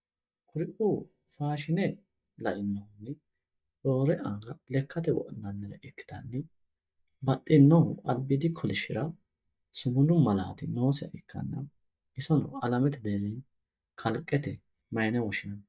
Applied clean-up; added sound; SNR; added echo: neural mask model DeepFilterNet 3.